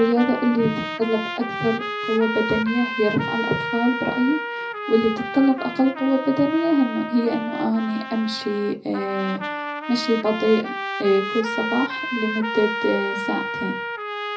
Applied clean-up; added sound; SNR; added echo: none; Trumpet; 6 dB; reverberation time 0.4 s.